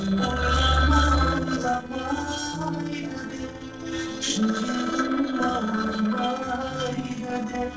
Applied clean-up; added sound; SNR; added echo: neural separator model SepFormer DNS4.